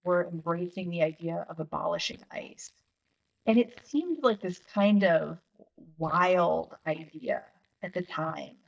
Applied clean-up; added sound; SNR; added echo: neural mask model DeepFilterNet 3.